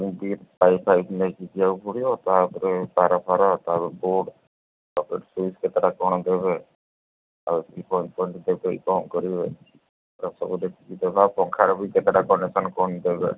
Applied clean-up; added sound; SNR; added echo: none; none; none; none.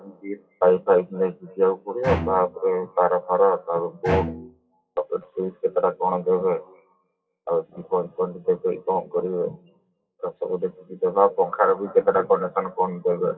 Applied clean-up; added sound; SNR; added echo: classical method WPE with log-MMSE.